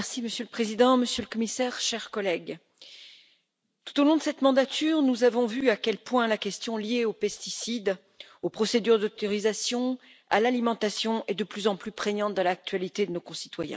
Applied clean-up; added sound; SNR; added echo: none; none; none; none.